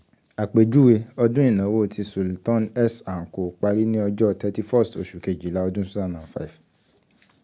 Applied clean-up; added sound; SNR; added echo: none; none; none; none.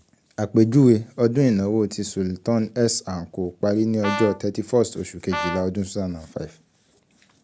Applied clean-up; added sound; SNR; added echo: none; Brass instrument; 10 dB; none.